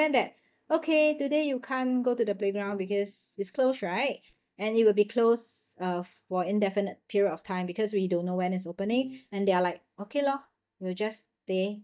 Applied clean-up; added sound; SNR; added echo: neural mask model DeepFilterNet 3.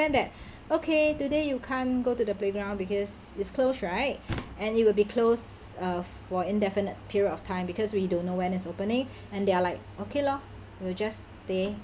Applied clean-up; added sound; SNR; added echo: none; none; none; none.